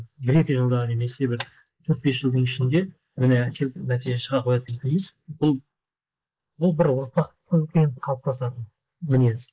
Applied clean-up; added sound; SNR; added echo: neural mask model Resemble Enhance denoiser.